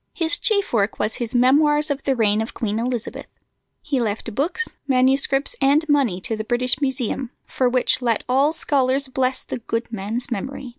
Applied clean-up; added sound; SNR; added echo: none; none; none; none.